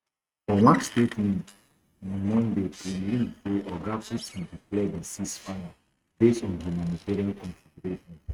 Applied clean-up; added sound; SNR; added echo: neural mask model RNNoise.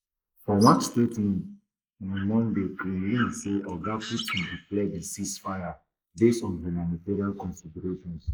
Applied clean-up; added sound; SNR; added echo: neural mask model Resemble Enhance denoiser.